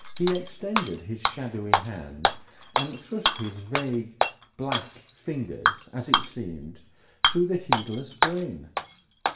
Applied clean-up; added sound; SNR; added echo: none; Shatter / Hammer; -3 dB; reverberation time 0.6 s.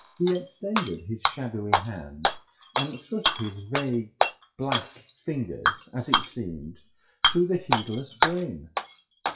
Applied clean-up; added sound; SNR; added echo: classical method WPE with log-MMSE.